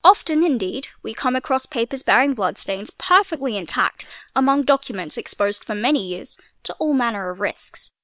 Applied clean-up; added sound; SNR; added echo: neural separator model SepFormer WHAM!.